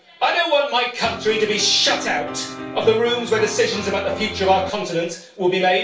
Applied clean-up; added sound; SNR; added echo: none; Piano; 12 dB; reverberation time 0.4 s.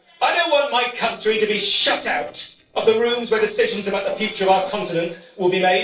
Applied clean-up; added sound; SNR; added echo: neural separator model SepFormer DNS4.